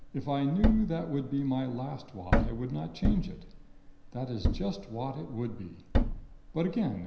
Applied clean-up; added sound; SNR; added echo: none; Thump, thud; 0 dB; reverberation time 0.9 s.